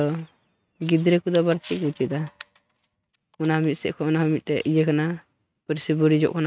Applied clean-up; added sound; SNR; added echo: neural mask model RNNoise.